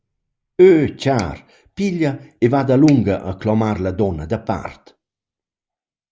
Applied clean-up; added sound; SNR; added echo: neural mask model Resemble Enhance denoiser.